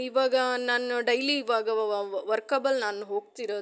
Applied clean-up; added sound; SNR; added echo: none; none; none; none.